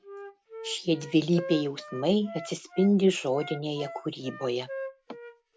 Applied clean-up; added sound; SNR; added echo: none; Wind instrument, woodwind instrument; 14 dB; none.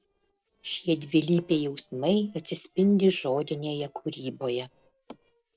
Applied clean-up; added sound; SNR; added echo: neural separator model SepFormer DNS4.